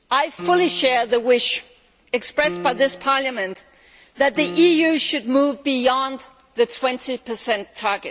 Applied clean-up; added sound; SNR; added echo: none; Piano; 15 dB; none.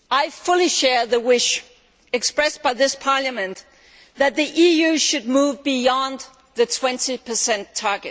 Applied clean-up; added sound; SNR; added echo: none; none; none; none.